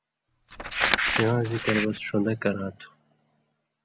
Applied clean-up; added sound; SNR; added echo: none; Crumpling, crinkling; 0 dB; none.